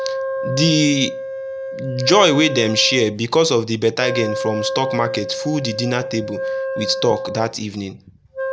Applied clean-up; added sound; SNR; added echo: none; Wind instrument, woodwind instrument; 6 dB; none.